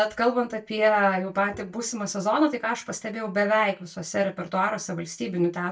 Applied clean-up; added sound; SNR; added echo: neural mask model DeepFilterNet 3.